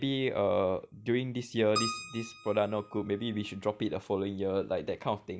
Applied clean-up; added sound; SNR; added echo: none; Keyboard (musical); 13 dB; none.